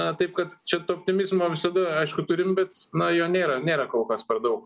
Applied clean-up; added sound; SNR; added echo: none; none; none; none.